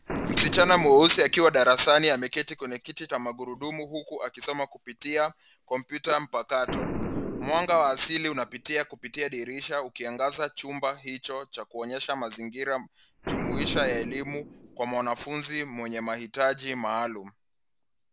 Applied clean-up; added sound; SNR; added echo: none; Boom; 12 dB; none.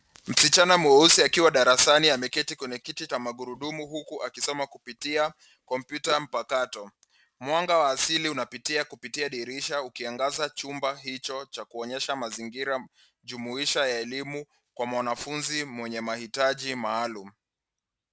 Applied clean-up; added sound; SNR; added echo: none; none; none; none.